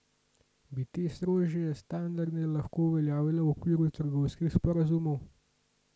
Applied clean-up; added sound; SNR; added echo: none; none; none; none.